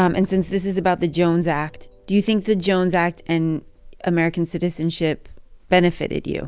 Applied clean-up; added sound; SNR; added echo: none; none; none; none.